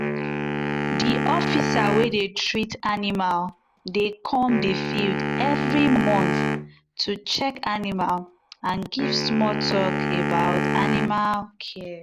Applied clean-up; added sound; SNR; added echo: none; Wind instrument, woodwind instrument; 1 dB; none.